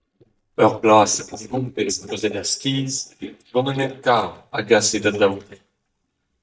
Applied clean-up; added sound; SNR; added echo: neural mask model DeepFilterNet 3.